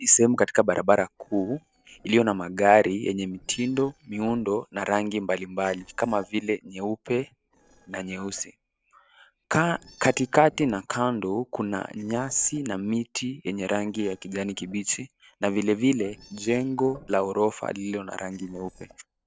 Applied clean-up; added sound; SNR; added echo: neural separator model SepFormer DNS4.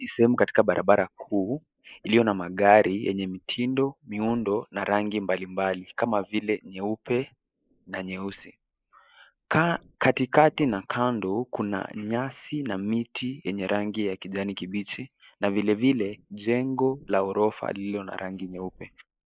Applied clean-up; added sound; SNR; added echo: neural mask model Resemble Enhance denoiser.